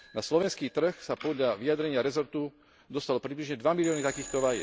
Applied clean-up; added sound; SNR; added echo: none; Telephone; 19 dB; none.